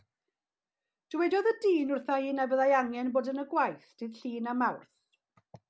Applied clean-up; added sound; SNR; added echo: none; none; none; none.